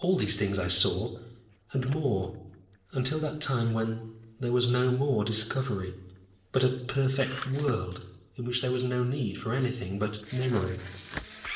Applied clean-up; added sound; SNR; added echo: neural separator model SepFormer DNS4.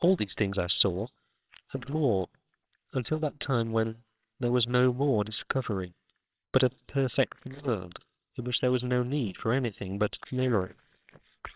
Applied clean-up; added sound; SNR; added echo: neural separator model SepFormer WHAMR!.